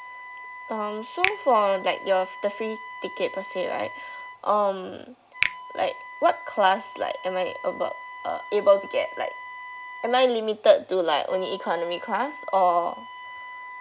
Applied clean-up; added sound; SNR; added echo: none; Finger snapping + Wind instrument, woodwind instrument; 11 dB; none.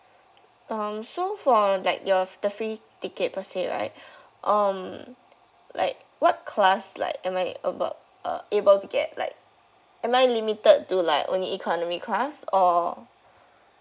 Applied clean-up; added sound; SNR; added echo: none; none; none; none.